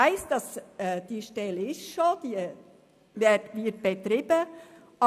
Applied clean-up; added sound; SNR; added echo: none; none; none; none.